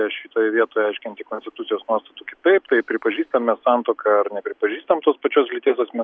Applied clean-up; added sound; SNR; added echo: none; none; none; none.